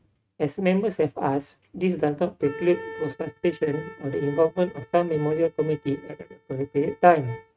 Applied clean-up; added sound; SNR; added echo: neural mask model RNNoise.